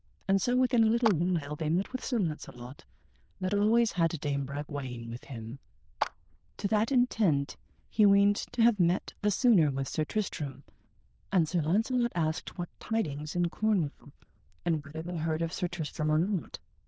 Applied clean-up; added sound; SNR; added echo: neural diffusion model UNIVERSE++.